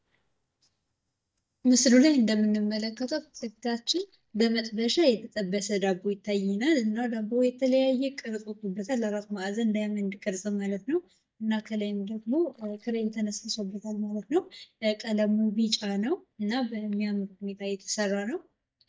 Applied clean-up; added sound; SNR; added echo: neural mask model DeepFilterNet 3.